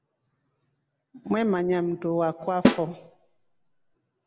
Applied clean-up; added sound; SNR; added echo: none; Snare drum; -2 dB; none.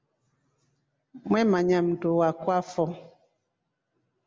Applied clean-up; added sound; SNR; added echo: none; none; none; none.